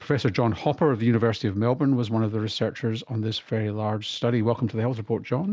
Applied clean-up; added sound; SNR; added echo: none; none; none; none.